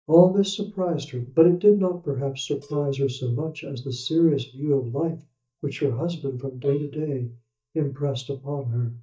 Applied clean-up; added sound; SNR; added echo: neural mask model DeepFilterNet 3.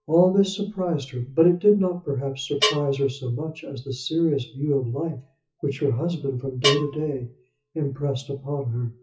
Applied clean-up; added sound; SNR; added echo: classical method WPE with log-MMSE.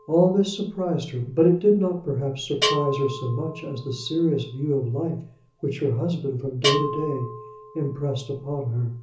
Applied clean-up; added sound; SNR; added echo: none; Bell; 9 dB; reverberation time 0.8 s.